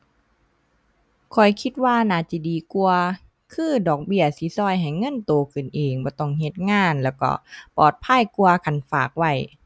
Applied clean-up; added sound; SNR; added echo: none; none; none; none.